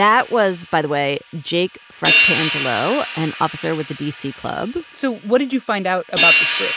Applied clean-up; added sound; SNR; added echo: none; Hi-hat; 2 dB; none.